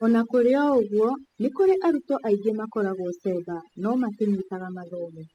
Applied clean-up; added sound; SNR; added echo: classical method spectral subtraction.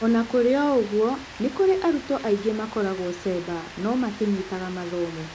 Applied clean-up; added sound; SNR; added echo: none; Rain; 16 dB; none.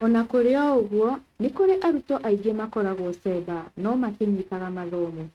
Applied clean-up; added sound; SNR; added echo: neural mask model RNNoise.